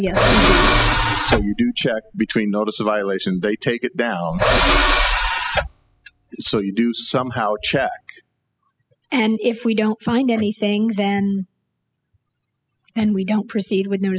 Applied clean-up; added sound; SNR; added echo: classical method spectral subtraction.